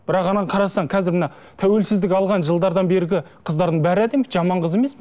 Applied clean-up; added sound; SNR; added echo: none; none; none; none.